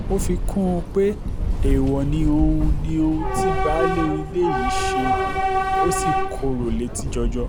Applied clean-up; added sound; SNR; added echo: none; Subway, metro, underground / Train; -2 dB; none.